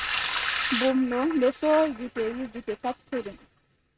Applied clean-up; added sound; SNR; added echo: neural mask model RNNoise.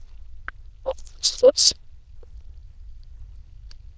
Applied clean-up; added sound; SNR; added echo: neural diffusion model UNIVERSE++.